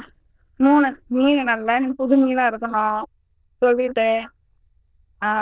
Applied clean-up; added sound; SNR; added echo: neural diffusion model UNIVERSE++.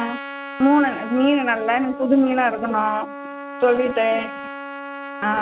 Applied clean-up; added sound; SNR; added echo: none; Trumpet; 12 dB; none.